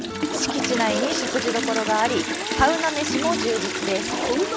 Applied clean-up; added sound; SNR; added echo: none; Toilet flush; 4 dB; none.